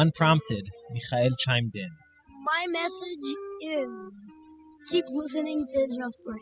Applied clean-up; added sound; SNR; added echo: classical method spectral subtraction.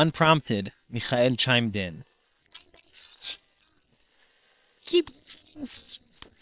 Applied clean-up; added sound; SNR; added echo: neural separator model SepFormer WHAM!.